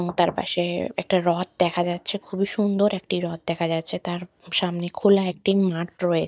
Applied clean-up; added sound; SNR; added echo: neural mask model DeepFilterNet 3.